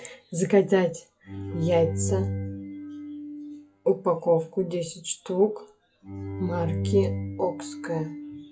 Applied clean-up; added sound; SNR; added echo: classical method log-MMSE.